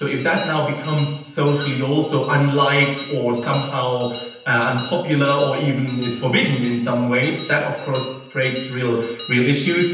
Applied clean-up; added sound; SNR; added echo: none; Bell; 14 dB; reverberation time 0.9 s.